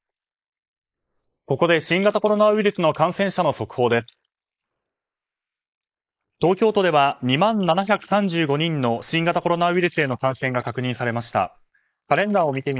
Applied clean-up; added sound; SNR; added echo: neural mask model Resemble Enhance denoiser.